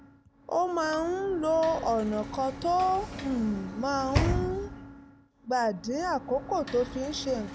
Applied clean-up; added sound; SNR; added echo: none; Sliding door / Slam; 7 dB; none.